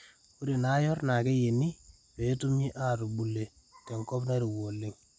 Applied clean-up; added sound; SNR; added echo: none; none; none; none.